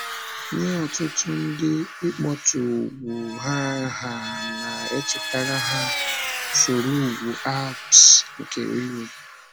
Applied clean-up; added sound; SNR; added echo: none; Vehicle; 9 dB; none.